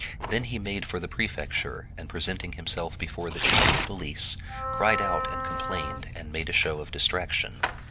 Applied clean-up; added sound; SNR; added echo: none; Wind instrument, woodwind instrument + Tearing; 1 dB; none.